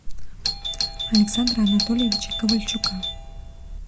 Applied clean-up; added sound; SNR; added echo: none; Doorbell; 4 dB; none.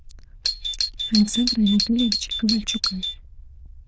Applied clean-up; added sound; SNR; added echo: neural diffusion model UNIVERSE++.